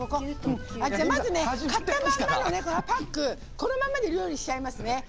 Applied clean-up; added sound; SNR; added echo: none; Thunderstorm; 13 dB; none.